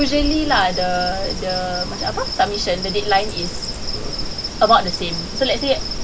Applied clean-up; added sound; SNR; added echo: none; Insect; 4 dB; none.